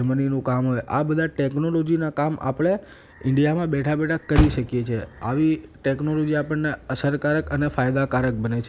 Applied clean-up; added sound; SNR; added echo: none; Motor vehicle (road); 11 dB; none.